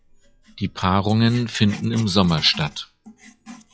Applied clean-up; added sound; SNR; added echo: classical method log-MMSE.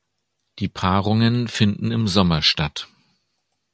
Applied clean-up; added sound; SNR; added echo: none; none; none; none.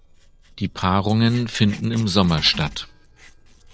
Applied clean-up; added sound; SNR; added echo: neural separator model SepFormer DNS4.